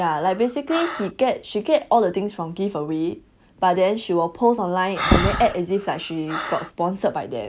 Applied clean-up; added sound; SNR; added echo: none; Breathing; 8 dB; none.